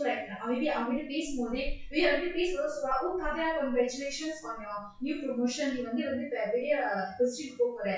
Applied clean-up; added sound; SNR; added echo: classical method WPE with log-MMSE.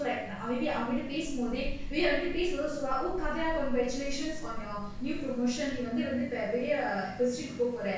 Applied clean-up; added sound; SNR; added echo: none; Rain; 7 dB; reverberation time 0.7 s.